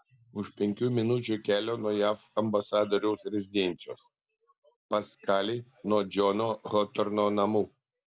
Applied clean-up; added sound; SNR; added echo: none; none; none; none.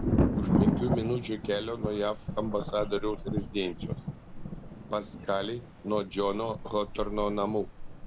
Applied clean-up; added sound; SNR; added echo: none; Thunder; 0 dB; none.